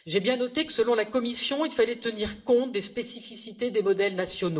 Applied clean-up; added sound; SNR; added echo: none; none; none; reverberation time 1.3 s.